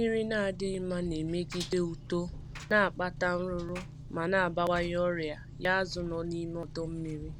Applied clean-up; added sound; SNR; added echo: none; Engine; 12 dB; none.